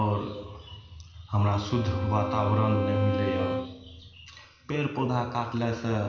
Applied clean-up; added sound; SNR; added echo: none; Bowed string instrument; 4 dB; reverberation time 1.1 s.